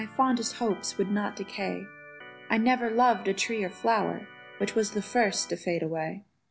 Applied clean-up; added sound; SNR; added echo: none; Organ; 20 dB; none.